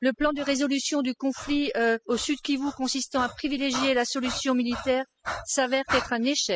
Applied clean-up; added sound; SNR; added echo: classical method spectral subtraction.